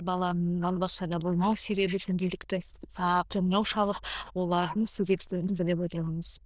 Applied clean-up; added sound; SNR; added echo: neural diffusion model UNIVERSE++.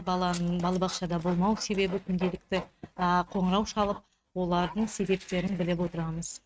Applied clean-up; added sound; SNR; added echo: neural mask model RNNoise.